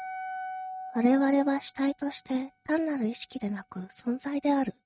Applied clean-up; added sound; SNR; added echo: neural mask model RNNoise.